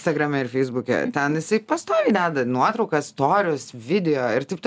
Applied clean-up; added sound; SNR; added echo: none; none; none; none.